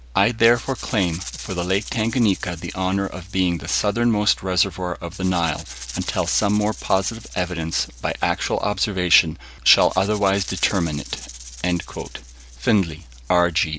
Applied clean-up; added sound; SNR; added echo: none; Rattle (instrument); 18 dB; none.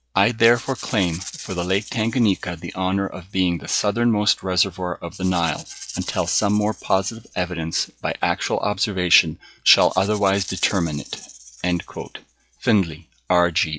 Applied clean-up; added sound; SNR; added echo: classical method log-MMSE.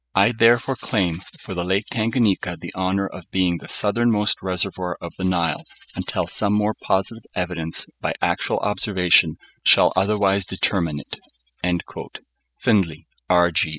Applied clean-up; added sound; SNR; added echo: classical method spectral subtraction.